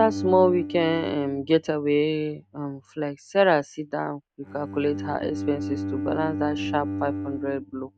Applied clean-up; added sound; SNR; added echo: neural mask model RNNoise.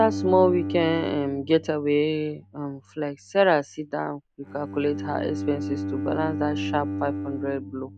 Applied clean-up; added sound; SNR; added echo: none; Bowed string instrument; 7 dB; none.